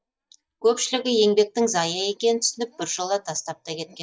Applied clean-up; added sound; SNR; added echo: neural mask model DeepFilterNet 3.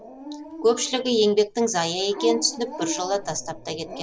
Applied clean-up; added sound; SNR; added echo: none; Dog; 11 dB; none.